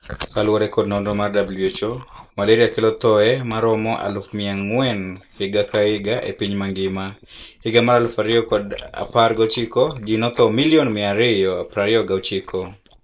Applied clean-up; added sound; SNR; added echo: neural mask model Resemble Enhance denoiser.